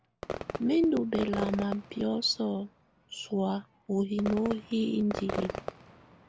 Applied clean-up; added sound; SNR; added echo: none; Fireworks; 9 dB; none.